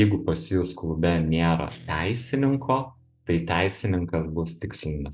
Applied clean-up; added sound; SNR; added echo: neural mask model DeepFilterNet 3.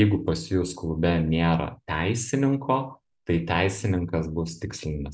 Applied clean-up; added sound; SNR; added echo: none; none; none; none.